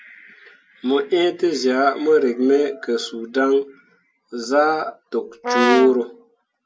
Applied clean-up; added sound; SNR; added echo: none; Brass instrument; 2 dB; none.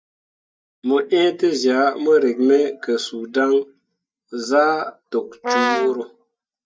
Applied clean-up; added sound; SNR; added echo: neural mask model DeepFilterNet 3.